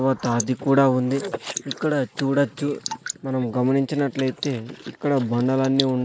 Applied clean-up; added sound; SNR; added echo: neural mask model Resemble Enhance denoiser.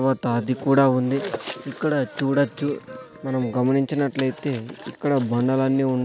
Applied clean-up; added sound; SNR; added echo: none; none; none; none.